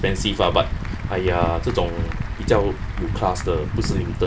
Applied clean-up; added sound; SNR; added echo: none; Applause / Crowd; 19 dB; none.